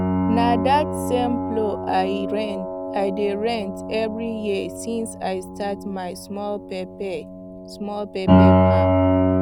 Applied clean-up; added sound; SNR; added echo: none; Piano; -4 dB; none.